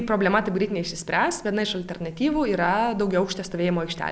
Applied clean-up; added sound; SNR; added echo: none; none; none; none.